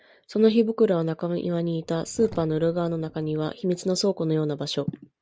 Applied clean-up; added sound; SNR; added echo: none; Sink (filling or washing); 20 dB; none.